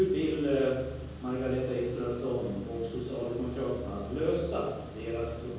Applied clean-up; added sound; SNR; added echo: none; none; none; reverberation time 1.3 s.